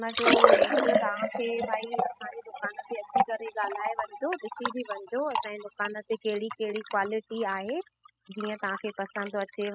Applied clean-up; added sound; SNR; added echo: classical method spectral subtraction.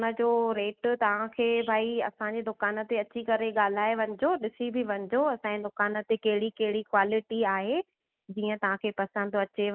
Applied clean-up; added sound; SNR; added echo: none; none; none; none.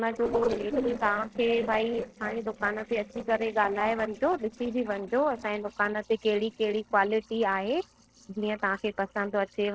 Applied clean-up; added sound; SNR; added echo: neural separator model SepFormer DNS4.